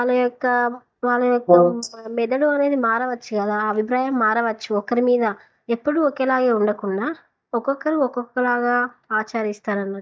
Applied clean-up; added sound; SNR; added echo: neural mask model DeepFilterNet 3.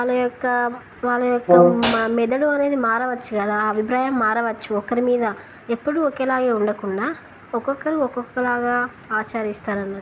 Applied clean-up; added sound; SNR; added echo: none; Brass instrument + Hi-hat; -2 dB; none.